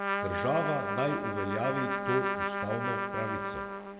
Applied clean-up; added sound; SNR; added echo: none; Trumpet; -1 dB; none.